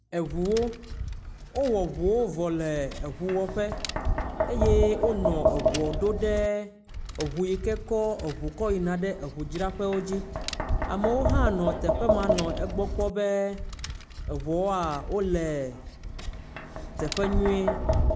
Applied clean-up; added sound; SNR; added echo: none; Tap; 1 dB; none.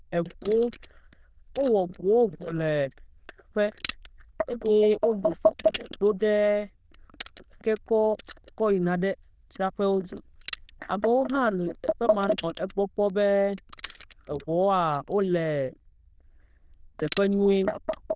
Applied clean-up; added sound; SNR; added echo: neural diffusion model UNIVERSE++.